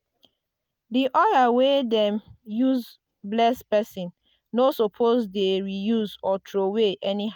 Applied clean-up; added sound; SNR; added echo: none; none; none; none.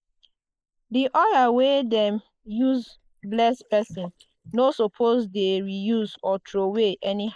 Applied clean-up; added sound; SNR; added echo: neural mask model Resemble Enhance denoiser.